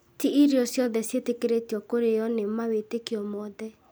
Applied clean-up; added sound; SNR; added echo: none; none; none; none.